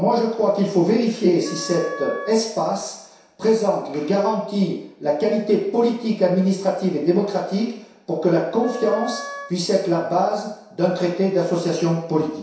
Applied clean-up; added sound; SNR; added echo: none; Wind instrument, woodwind instrument; 14 dB; reverberation time 0.7 s.